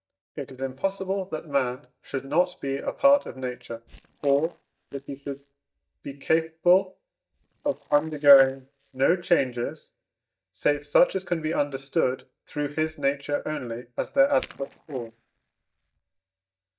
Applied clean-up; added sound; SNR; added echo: neural mask model DeepFilterNet 3.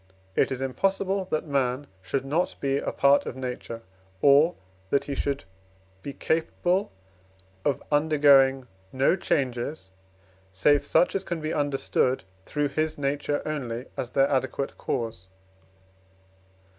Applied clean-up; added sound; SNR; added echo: none; none; none; none.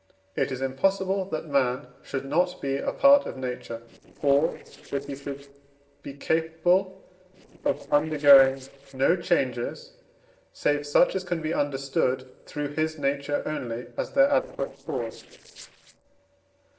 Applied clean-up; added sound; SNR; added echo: neural separator model SepFormer DNS4.